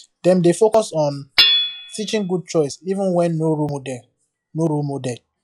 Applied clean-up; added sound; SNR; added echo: classical method log-MMSE.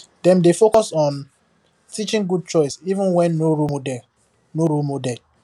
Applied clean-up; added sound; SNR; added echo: none; none; none; none.